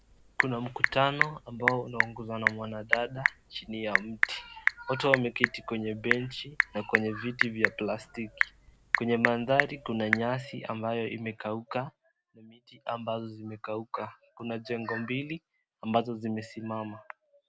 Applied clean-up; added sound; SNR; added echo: none; Telephone / Typing; 1 dB; none.